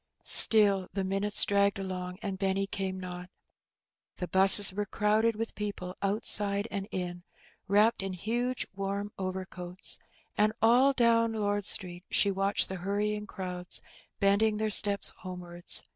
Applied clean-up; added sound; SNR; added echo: none; none; none; none.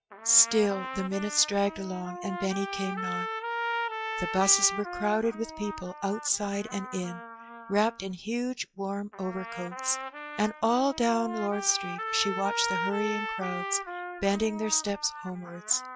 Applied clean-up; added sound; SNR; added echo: classical method log-MMSE.